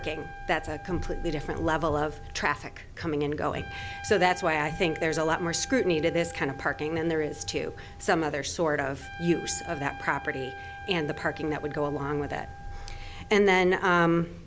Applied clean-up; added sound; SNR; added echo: none; Trumpet; 16 dB; none.